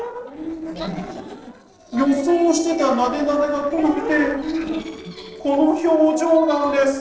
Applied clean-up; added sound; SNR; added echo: neural separator model SepFormer DNS4.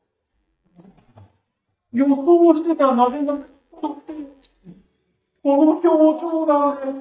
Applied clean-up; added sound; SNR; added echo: neural mask model DeepFilterNet 3.